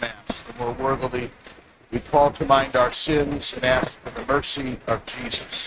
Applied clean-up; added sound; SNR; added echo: neural mask model RNNoise.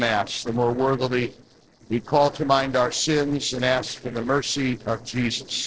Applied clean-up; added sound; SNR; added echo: neural separator model SepFormer DNS4.